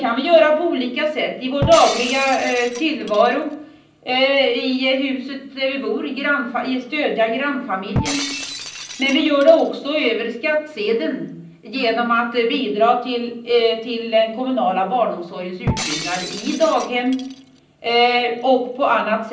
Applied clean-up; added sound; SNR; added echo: none; Shatter; 11 dB; reverberation time 0.6 s.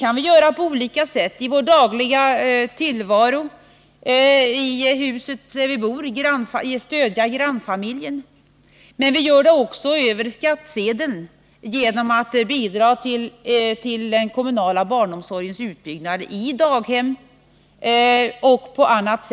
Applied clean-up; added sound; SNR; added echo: none; none; none; none.